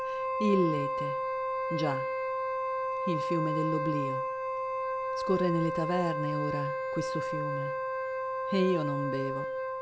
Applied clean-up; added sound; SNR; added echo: none; Wind instrument, woodwind instrument; -1 dB; none.